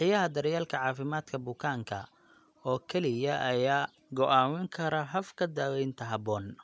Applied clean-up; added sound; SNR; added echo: none; none; none; none.